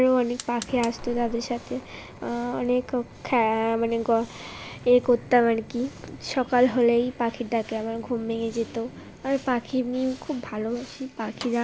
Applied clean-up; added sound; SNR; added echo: none; Fire; 19 dB; none.